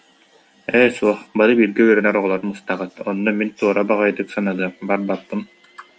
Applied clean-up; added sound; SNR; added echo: none; none; none; none.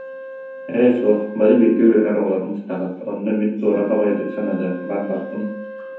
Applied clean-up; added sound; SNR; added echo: none; Wind instrument, woodwind instrument; 15 dB; reverberation time 0.7 s.